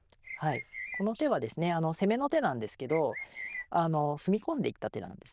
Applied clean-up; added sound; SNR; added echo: neural diffusion model UNIVERSE++.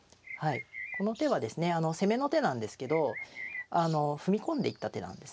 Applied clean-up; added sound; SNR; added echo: none; Bird; 15 dB; none.